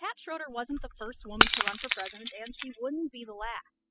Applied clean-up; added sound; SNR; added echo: classical method spectral subtraction.